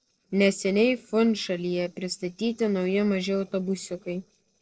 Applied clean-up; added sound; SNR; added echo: neural separator model SepFormer DNS4.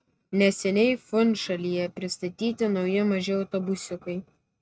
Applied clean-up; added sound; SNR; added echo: neural mask model RNNoise.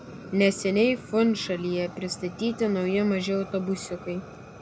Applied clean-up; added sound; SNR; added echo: none; Fire; 16 dB; none.